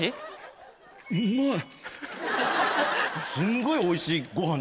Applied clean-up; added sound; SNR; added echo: none; none; none; none.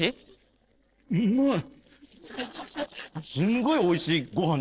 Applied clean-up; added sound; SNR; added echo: neural separator model SepFormer DNS4.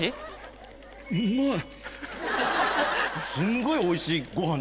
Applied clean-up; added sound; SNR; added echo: none; Mechanisms; 20 dB; none.